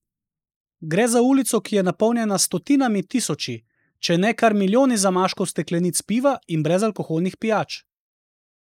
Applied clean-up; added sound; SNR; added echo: neural mask model Resemble Enhance denoiser.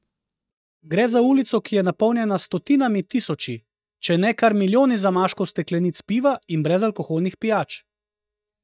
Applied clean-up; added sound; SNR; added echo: neural mask model DeepFilterNet 3.